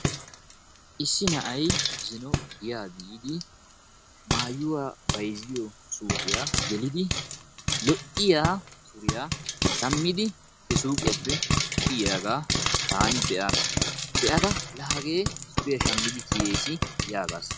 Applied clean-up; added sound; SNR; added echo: none; Frying (food); -1 dB; none.